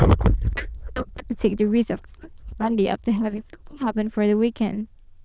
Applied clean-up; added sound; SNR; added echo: neural diffusion model UNIVERSE++.